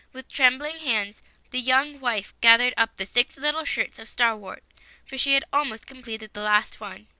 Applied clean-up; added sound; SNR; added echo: none; none; none; none.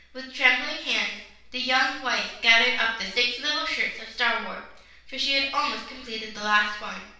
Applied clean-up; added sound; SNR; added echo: none; none; none; reverberation time 0.7 s.